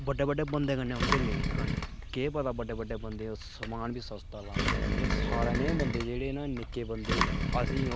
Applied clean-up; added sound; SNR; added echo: none; Engine; -1 dB; none.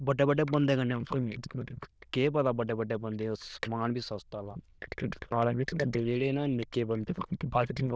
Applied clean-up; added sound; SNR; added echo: neural diffusion model UNIVERSE++.